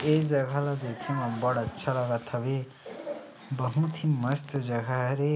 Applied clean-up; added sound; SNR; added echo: none; none; none; none.